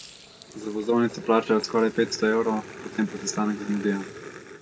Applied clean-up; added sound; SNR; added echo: none; Growling; 15 dB; none.